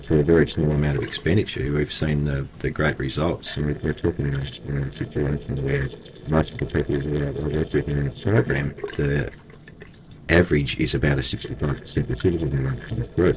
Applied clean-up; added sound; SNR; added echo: neural separator model SepFormer DNS4.